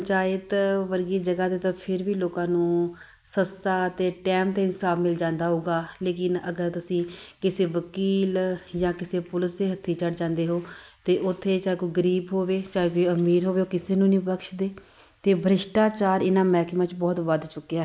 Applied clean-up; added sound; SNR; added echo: none; none; none; none.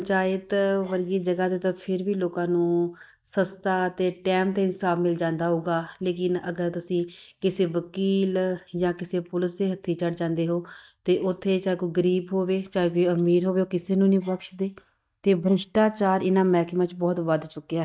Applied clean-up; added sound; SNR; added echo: neural mask model DeepFilterNet 3.